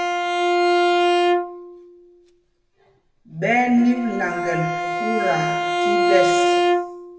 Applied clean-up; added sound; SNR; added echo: none; Bowed string instrument; -4 dB; reverberation time 1.0 s.